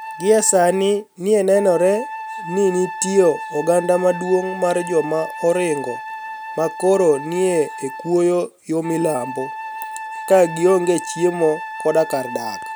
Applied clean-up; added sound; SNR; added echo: none; Wind instrument, woodwind instrument; 12 dB; none.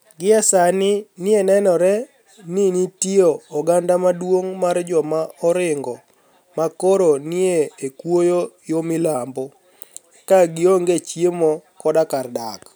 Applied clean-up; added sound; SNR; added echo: none; none; none; none.